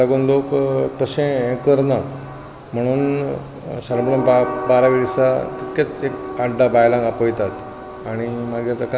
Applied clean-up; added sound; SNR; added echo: none; Train; 12 dB; none.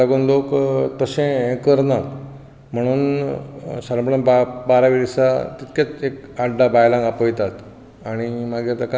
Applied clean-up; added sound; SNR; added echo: none; none; none; none.